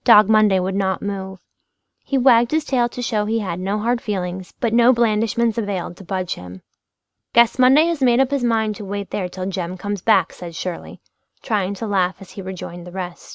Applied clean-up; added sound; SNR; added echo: none; none; none; none.